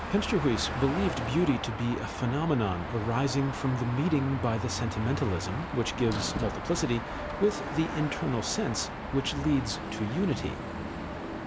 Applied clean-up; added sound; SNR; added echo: none; Car passing by / Traffic noise, roadway noise / Engine; 5 dB; none.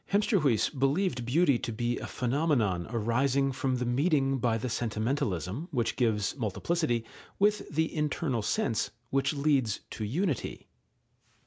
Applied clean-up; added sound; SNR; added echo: none; none; none; none.